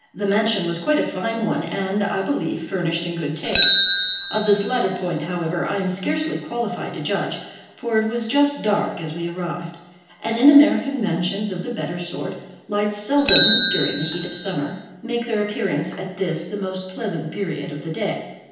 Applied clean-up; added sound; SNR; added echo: none; Bicycle; 7 dB; reverberation time 0.9 s.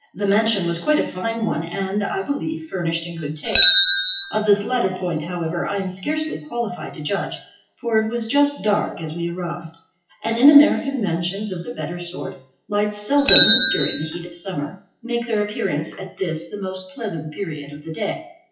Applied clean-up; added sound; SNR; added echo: classical method WPE with log-MMSE.